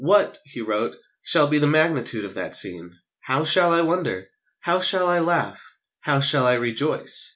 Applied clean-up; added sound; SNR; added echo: none; none; none; none.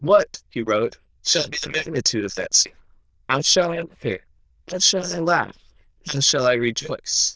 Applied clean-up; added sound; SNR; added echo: neural diffusion model UNIVERSE++.